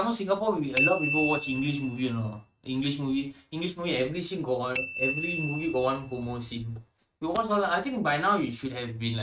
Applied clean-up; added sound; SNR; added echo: neural mask model RNNoise.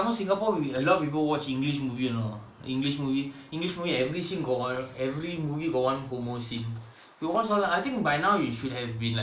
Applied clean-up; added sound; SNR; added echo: neural mask model Resemble Enhance denoiser.